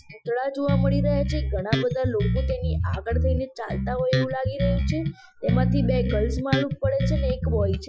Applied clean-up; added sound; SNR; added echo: classical method Wiener filter.